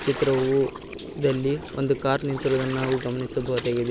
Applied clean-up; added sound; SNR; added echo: none; Gurgling; 11 dB; none.